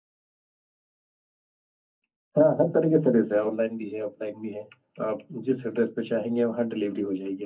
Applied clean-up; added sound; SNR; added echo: none; none; none; reverberation time 0.4 s.